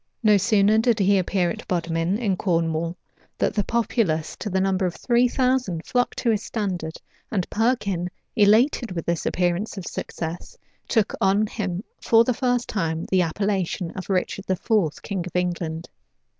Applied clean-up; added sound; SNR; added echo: none; none; none; none.